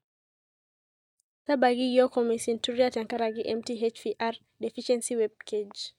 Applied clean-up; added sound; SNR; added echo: neural mask model DeepFilterNet 3.